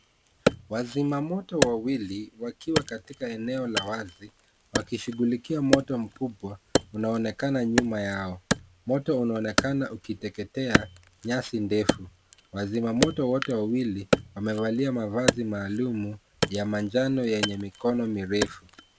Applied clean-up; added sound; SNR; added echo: none; Wood; 3 dB; none.